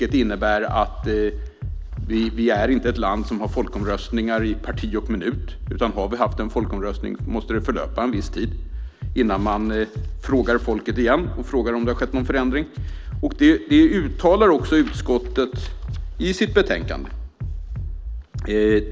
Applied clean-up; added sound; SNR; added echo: none; Bass drum; 7 dB; none.